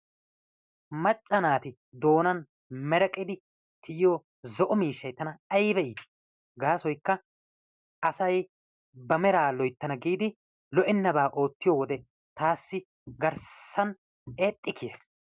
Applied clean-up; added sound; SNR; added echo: none; none; none; none.